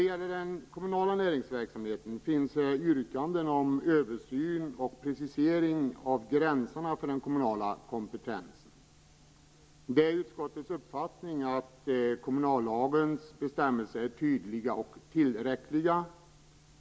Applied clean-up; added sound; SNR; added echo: none; none; none; none.